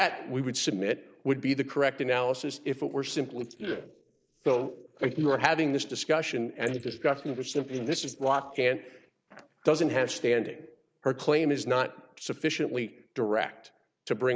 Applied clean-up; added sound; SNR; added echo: neural mask model Resemble Enhance denoiser.